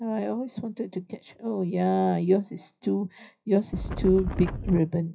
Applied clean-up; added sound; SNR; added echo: classical method WPE with log-MMSE.